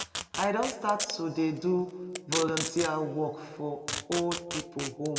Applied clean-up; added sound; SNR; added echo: none; Packing tape, duct tape; 7 dB; reverberation time 1.5 s.